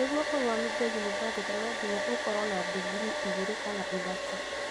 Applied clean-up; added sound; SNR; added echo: none; Domestic sounds, home sounds; -1 dB; none.